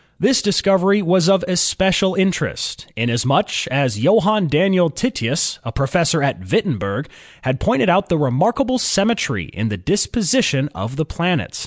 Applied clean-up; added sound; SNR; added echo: none; none; none; none.